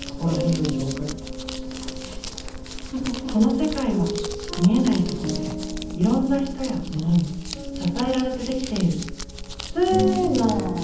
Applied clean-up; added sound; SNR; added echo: none; Crumpling, crinkling; 10 dB; reverberation time 0.8 s.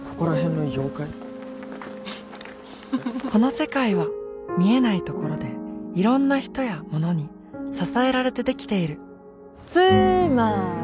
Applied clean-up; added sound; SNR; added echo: none; none; none; none.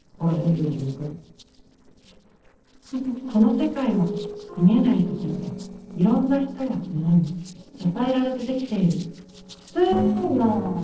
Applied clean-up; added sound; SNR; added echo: neural separator model SepFormer DNS4.